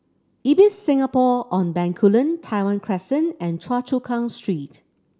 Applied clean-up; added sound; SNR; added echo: none; none; none; none.